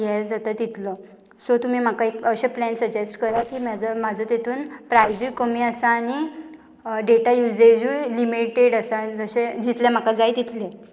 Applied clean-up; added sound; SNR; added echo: neural separator model SepFormer DNS4.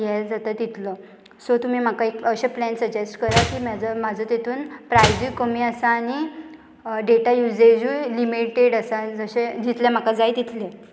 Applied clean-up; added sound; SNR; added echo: none; Slam; 4 dB; none.